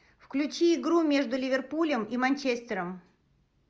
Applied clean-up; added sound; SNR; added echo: none; none; none; none.